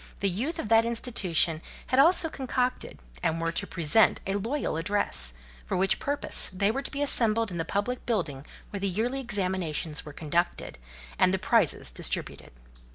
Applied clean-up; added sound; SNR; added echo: none; none; none; none.